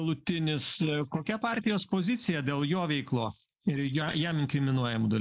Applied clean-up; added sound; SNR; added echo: neural mask model Resemble Enhance denoiser.